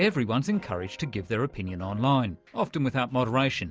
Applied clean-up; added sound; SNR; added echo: none; none; none; none.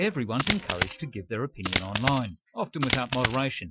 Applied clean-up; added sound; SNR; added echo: classical method Wiener filter.